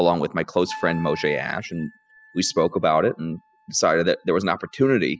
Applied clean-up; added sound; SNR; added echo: classical method spectral subtraction.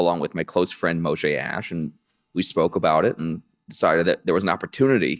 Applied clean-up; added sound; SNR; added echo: neural mask model DeepFilterNet 3.